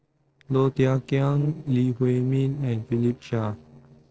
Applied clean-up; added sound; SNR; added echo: neural separator model SepFormer DNS4.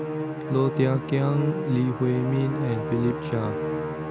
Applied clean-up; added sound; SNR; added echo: none; Musical instrument; 5 dB; none.